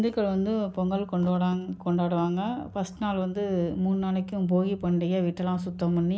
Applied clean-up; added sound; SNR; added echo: none; none; none; none.